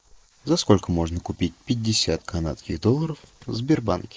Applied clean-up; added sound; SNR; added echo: neural mask model Resemble Enhance denoiser.